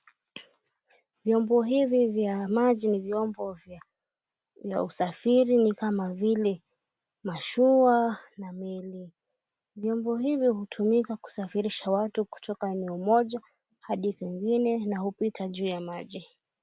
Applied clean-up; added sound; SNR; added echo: none; none; none; none.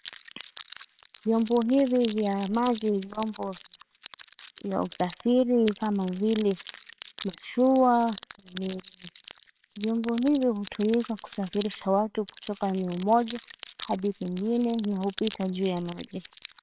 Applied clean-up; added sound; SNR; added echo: neural separator model SepFormer WHAMR!.